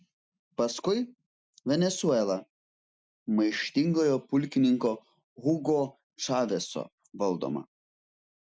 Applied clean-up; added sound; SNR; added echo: none; none; none; none.